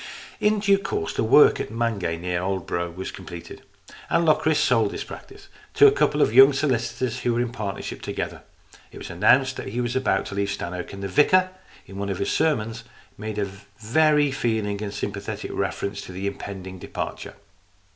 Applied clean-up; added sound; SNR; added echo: none; none; none; none.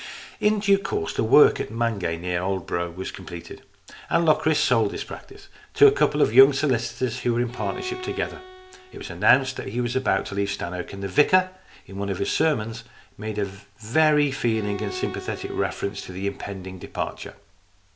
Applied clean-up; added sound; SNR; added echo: none; Bowed string instrument; 16 dB; none.